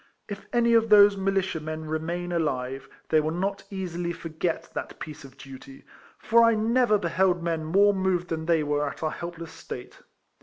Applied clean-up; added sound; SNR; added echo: none; none; none; none.